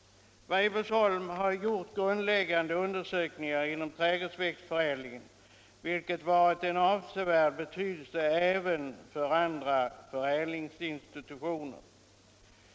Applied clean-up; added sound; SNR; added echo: none; none; none; none.